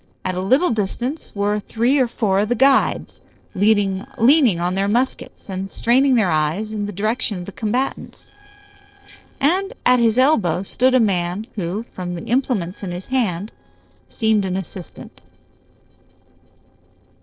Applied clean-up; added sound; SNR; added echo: neural separator model SepFormer DNS4.